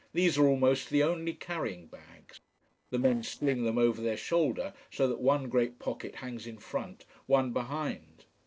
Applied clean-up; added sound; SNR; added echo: neural separator model SepFormer DNS4.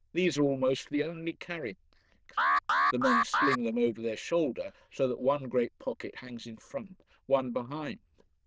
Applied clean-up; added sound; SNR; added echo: neural diffusion model UNIVERSE++.